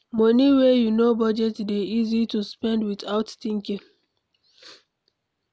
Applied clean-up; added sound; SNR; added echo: none; none; none; none.